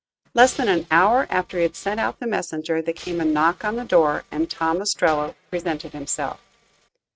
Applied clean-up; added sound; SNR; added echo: neural mask model RNNoise.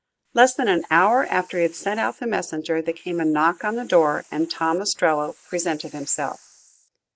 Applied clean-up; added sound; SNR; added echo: neural mask model Resemble Enhance denoiser.